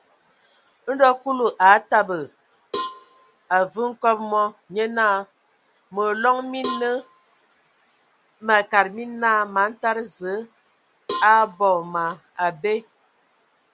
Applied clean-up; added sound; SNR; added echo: none; Cowbell; 13 dB; none.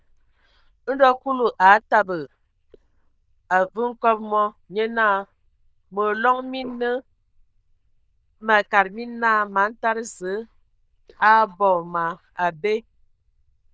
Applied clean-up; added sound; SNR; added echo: neural diffusion model UNIVERSE++.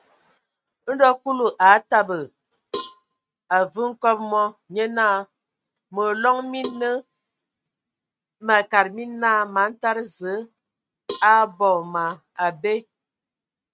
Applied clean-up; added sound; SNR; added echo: neural mask model RNNoise.